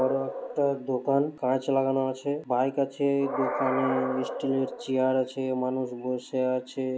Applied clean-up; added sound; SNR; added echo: none; Animal; 10 dB; none.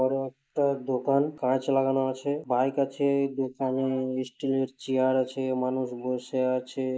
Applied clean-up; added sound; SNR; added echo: neural mask model Resemble Enhance denoiser.